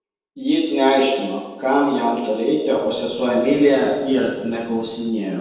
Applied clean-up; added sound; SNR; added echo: neural separator model SepFormer DNS4.